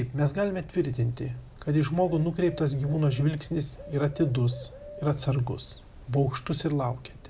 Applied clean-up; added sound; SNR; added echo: none; Bird; 18 dB; none.